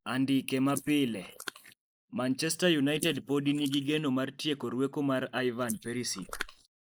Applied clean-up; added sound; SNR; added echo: neural mask model Resemble Enhance denoiser.